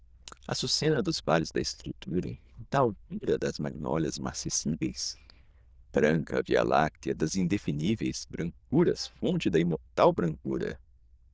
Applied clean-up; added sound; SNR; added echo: neural diffusion model UNIVERSE++.